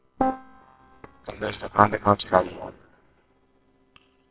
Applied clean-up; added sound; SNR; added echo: neural separator model SepFormer WHAMR!.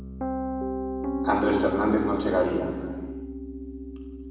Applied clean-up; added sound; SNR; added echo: none; Piano; 3 dB; reverberation time 1.6 s.